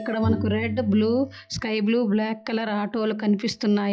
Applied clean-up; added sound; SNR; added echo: classical method log-MMSE.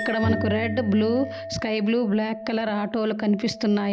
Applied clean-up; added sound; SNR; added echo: none; Chink, clink + Bowed string instrument; 9 dB; none.